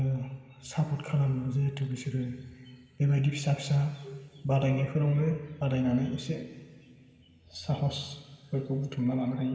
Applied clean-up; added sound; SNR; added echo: none; none; none; reverberation time 2.9 s.